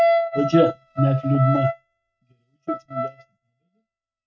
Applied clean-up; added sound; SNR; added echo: neural mask model RNNoise.